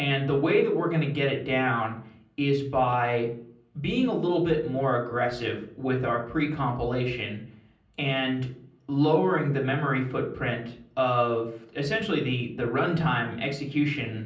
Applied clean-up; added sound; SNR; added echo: none; none; none; reverberation time 0.6 s.